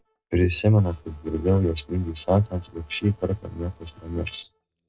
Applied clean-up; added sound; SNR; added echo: neural separator model SepFormer DNS4.